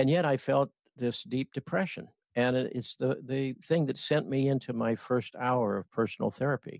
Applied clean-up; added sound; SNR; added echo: none; none; none; none.